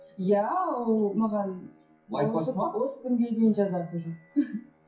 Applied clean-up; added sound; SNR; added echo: classical method WPE with log-MMSE.